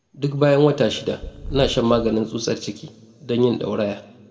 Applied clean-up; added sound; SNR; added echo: none; Purr; 15 dB; reverberation time 2.0 s.